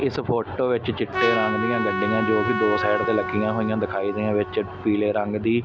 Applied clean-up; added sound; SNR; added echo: none; Trumpet; 5 dB; none.